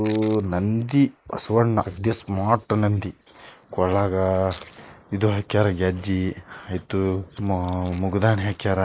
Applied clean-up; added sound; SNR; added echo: neural mask model Resemble Enhance denoiser.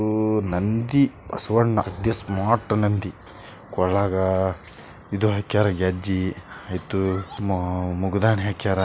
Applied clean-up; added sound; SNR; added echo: none; none; none; none.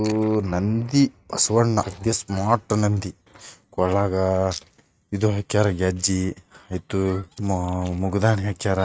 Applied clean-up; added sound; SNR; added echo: neural mask model RNNoise.